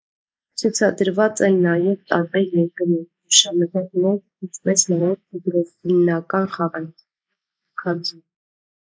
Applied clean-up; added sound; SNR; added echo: neural mask model Resemble Enhance denoiser.